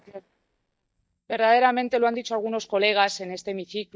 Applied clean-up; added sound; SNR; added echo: neural mask model DeepFilterNet 3.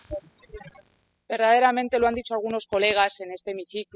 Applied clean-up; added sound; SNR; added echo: classical method spectral subtraction.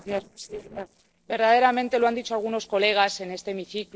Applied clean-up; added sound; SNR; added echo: neural separator model SepFormer DNS4.